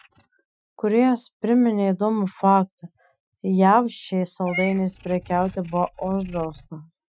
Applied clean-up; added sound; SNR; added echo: classical method Wiener filter.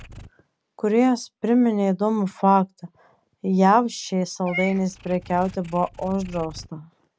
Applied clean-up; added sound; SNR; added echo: none; Meow / Purr; 19 dB; none.